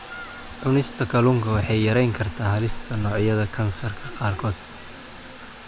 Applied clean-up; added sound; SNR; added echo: none; Trickle, dribble / Bathtub (filling or washing) / Water tap, faucet; 12 dB; none.